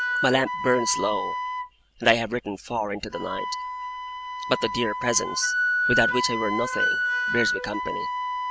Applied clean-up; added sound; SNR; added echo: none; Wind instrument, woodwind instrument; 1 dB; none.